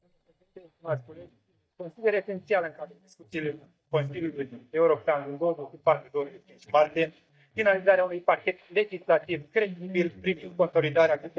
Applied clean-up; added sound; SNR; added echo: neural mask model DeepFilterNet 3.